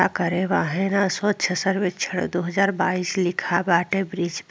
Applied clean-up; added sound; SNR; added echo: none; none; none; none.